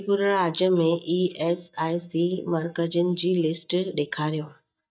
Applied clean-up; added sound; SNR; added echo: neural mask model DeepFilterNet 3.